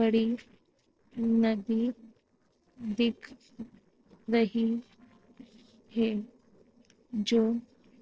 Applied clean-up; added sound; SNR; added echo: neural separator model SepFormer DNS4.